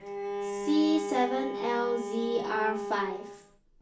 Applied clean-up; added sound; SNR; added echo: none; Bowed string instrument; 5 dB; reverberation time 0.3 s.